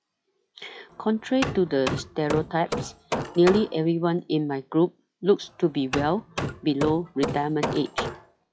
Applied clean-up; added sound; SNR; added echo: classical method log-MMSE.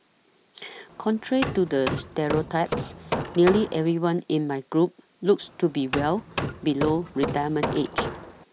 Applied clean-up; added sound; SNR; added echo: none; Hammer; 6 dB; none.